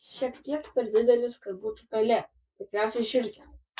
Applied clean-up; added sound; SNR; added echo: neural mask model Resemble Enhance denoiser.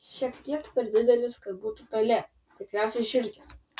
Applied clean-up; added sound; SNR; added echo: none; none; none; none.